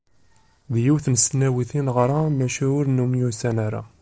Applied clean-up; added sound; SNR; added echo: neural separator model SepFormer DNS4.